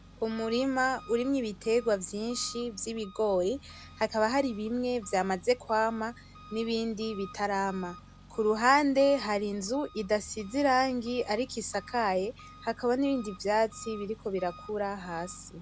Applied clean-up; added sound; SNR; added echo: none; Engine; 20 dB; none.